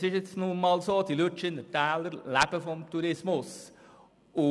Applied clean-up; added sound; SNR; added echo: none; none; none; none.